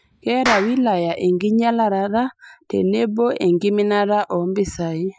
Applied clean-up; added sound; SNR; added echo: classical method Wiener filter.